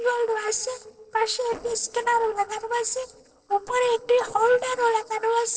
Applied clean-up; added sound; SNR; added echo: neural separator model SepFormer DNS4.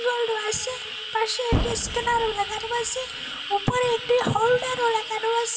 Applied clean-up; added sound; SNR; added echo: none; Boom; 9 dB; reverberation time 1.3 s.